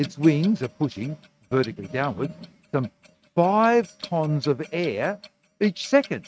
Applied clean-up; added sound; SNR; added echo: neural mask model RNNoise.